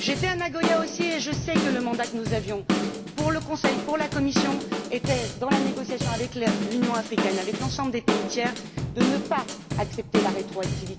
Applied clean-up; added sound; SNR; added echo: none; Drum / Drum kit; 0 dB; reverberation time 0.5 s.